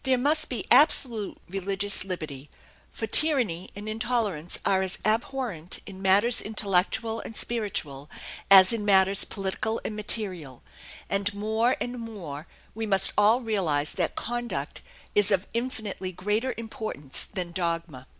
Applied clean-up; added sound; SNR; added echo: none; none; none; none.